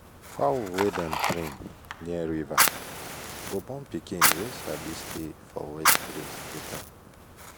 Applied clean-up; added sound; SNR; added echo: none; Fire; -4 dB; none.